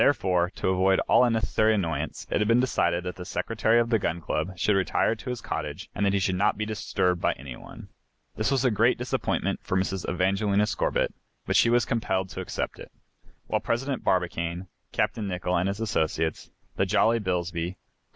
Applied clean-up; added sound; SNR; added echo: none; none; none; none.